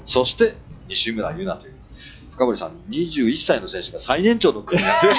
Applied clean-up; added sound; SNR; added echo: classical method log-MMSE.